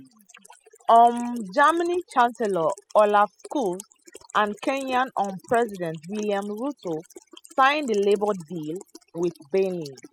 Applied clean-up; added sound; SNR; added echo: classical method spectral subtraction.